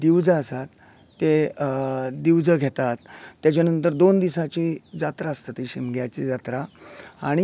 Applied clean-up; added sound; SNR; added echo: none; none; none; none.